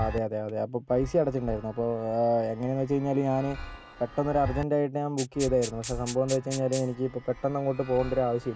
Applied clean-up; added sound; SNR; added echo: none; Rattle (instrument) + Chime; 13 dB; none.